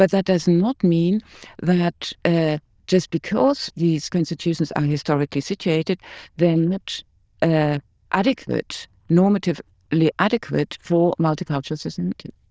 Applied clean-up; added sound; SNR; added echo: neural diffusion model UNIVERSE++.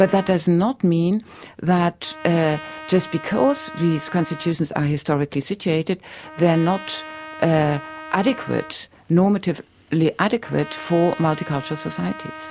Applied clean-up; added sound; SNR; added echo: none; Trumpet; 17 dB; none.